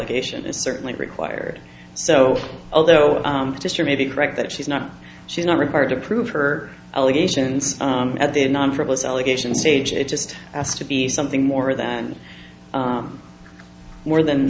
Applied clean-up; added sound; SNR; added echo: none; none; none; none.